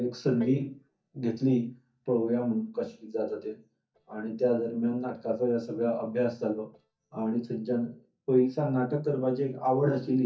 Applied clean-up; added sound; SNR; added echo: neural mask model DeepFilterNet 3.